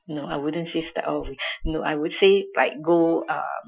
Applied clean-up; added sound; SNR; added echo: classical method Wiener filter.